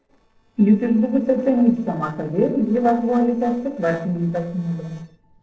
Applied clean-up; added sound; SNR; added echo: neural separator model SepFormer DNS4.